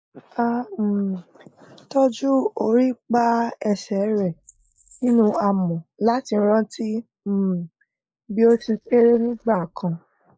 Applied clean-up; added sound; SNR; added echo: neural mask model Resemble Enhance denoiser.